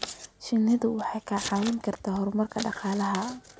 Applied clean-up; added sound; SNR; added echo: none; Scissors; 14 dB; none.